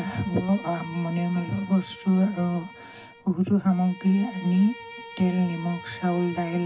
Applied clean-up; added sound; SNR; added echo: none; Bowed string instrument; 17 dB; reverberation time 0.4 s.